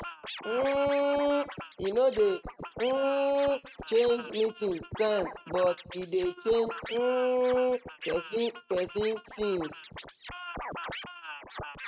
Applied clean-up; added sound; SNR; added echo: neural mask model RNNoise.